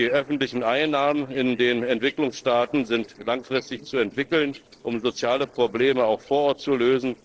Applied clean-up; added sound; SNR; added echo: neural separator model SepFormer DNS4.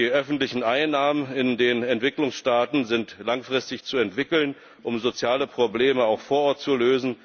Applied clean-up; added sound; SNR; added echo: none; none; none; none.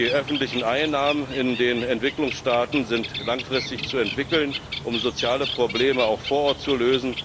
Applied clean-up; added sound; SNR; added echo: none; Bird; 9 dB; none.